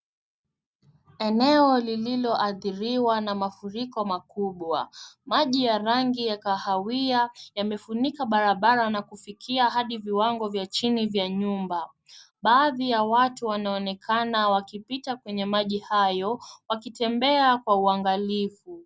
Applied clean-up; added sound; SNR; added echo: none; none; none; none.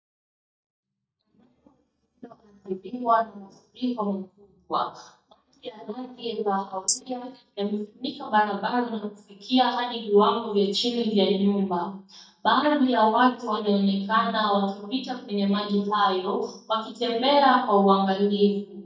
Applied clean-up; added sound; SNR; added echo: neural mask model DeepFilterNet 3.